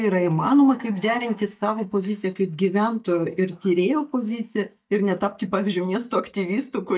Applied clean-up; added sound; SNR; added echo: neural mask model DeepFilterNet 3.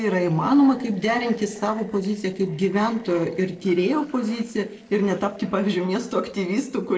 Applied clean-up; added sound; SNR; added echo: neural separator model SepFormer DNS4.